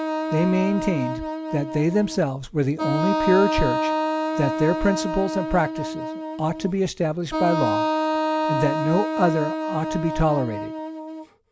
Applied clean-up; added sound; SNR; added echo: none; Wind instrument, woodwind instrument; 2 dB; none.